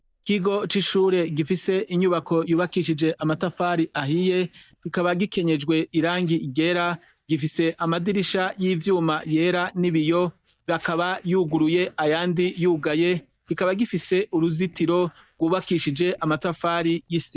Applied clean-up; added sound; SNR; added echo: neural mask model DeepFilterNet 3.